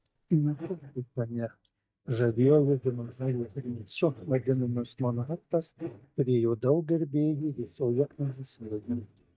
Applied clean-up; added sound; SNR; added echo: neural mask model DeepFilterNet 3.